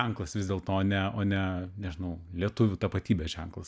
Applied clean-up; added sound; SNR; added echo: none; none; none; none.